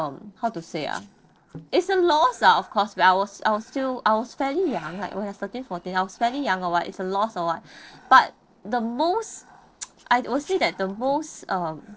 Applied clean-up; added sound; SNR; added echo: neural separator model SepFormer DNS4.